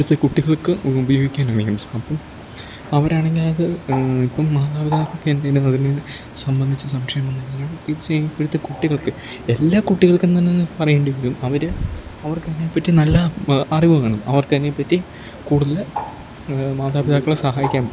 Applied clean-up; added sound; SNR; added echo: none; Bird; 16 dB; none.